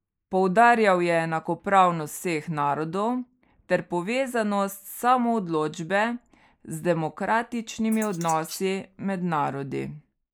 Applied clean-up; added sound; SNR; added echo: neural mask model Resemble Enhance denoiser.